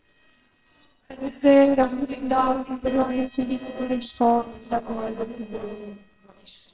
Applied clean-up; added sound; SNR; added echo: neural separator model SepFormer WHAMR!.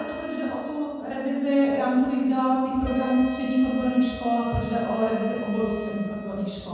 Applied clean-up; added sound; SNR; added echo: none; Wind instrument, woodwind instrument; 15 dB; reverberation time 1.2 s.